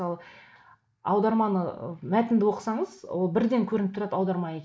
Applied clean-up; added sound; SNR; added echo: neural mask model Resemble Enhance denoiser.